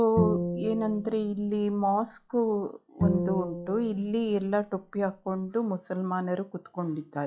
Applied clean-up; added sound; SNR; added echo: classical method log-MMSE.